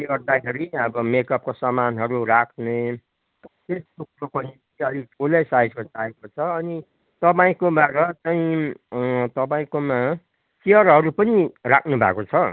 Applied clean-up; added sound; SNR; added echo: none; none; none; none.